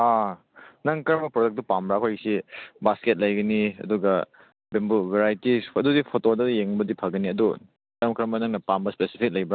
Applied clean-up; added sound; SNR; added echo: none; none; none; none.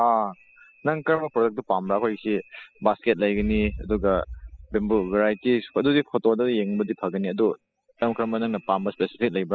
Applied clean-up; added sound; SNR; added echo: classical method spectral subtraction.